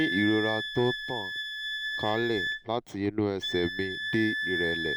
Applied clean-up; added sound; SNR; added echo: none; Wind instrument, woodwind instrument; 3 dB; none.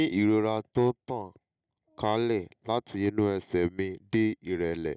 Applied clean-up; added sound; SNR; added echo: none; none; none; none.